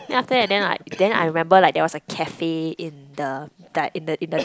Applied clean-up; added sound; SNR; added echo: none; Cough; 17 dB; none.